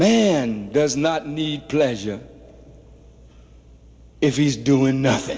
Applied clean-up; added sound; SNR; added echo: none; none; none; reverberation time 0.3 s.